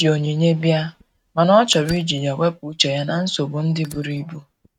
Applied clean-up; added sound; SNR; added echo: neural mask model RNNoise.